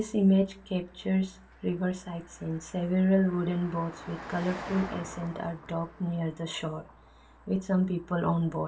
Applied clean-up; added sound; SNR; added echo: none; Car passing by; 17 dB; reverberation time 0.2 s.